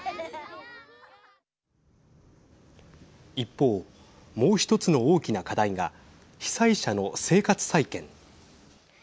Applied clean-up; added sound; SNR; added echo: none; none; none; none.